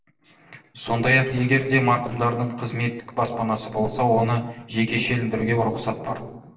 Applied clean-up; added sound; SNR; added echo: neural separator model SepFormer DNS4.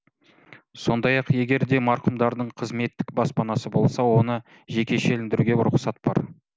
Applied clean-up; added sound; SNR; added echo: none; none; none; none.